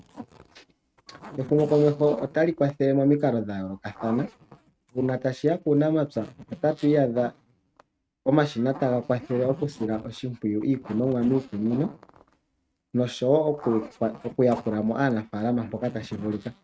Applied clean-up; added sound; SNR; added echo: neural mask model RNNoise.